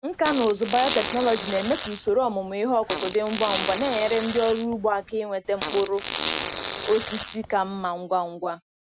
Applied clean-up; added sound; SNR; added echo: none; Fart; 4 dB; none.